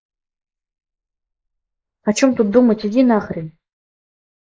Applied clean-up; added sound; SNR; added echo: neural mask model Resemble Enhance denoiser.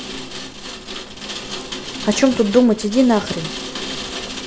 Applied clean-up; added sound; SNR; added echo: none; Rain; 9 dB; none.